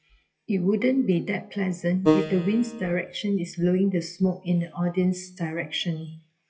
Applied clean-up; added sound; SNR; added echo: classical method WPE with log-MMSE.